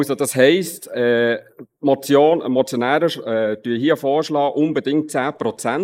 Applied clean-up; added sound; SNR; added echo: neural mask model Resemble Enhance denoiser.